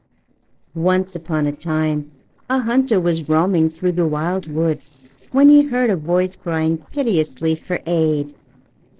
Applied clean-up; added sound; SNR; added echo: neural separator model SepFormer DNS4.